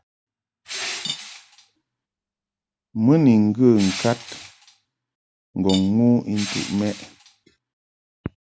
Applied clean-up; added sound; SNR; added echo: none; Cutlery, silverware / Dishes, pots, and pans + Crushing; 13 dB; none.